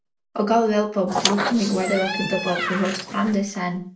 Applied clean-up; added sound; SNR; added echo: none; Squeak; 4 dB; reverberation time 0.3 s.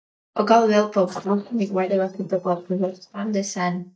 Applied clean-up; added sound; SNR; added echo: neural mask model DeepFilterNet 3.